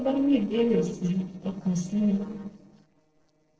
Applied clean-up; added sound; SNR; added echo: neural separator model SepFormer DNS4.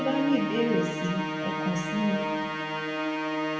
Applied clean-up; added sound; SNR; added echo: none; Musical instrument; 0 dB; reverberation time 1.1 s.